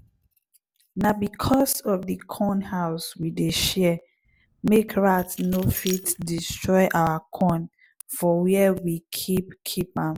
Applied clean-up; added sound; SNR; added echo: none; Keys jangling; 17 dB; none.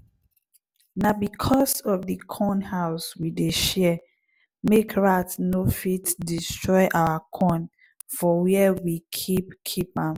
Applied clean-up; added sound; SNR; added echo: none; none; none; none.